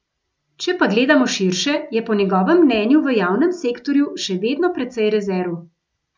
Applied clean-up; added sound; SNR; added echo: none; none; none; none.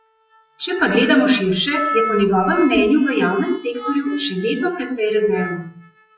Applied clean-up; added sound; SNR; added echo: classical method WPE with log-MMSE.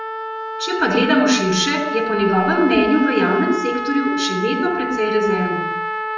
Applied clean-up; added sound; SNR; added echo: none; Trumpet; 6 dB; reverberation time 0.8 s.